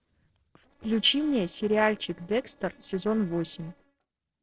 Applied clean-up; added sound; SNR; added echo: neural separator model SepFormer DNS4.